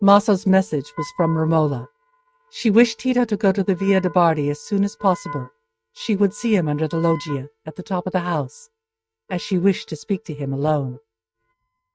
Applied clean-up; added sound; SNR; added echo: neural mask model RNNoise.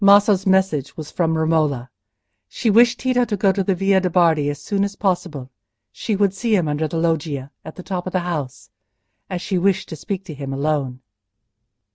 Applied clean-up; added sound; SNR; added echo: none; none; none; none.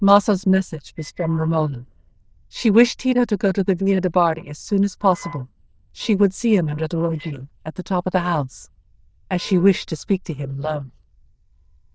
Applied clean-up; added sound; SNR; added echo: neural diffusion model UNIVERSE++.